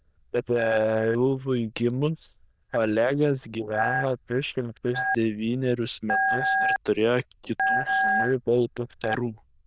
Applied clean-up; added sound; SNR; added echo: neural diffusion model UNIVERSE++.